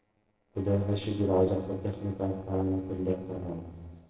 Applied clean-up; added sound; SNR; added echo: neural separator model SepFormer DNS4.